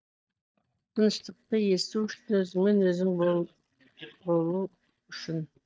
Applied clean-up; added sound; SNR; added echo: neural mask model DeepFilterNet 3.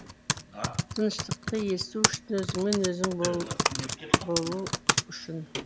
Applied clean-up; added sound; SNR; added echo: none; Typing; -1 dB; none.